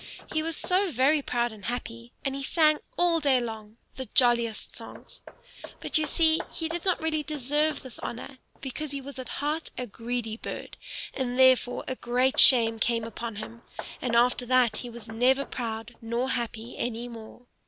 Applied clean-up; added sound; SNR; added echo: none; Hammer; 19 dB; none.